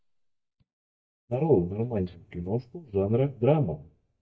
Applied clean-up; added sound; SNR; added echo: neural mask model DeepFilterNet 3.